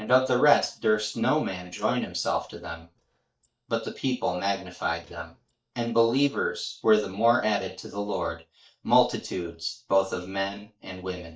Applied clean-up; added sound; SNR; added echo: neural mask model DeepFilterNet 3.